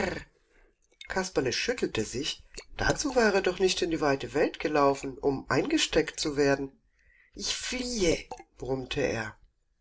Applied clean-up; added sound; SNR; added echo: neural separator model SepFormer DNS4.